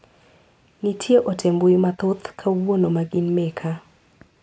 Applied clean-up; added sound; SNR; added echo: none; none; none; none.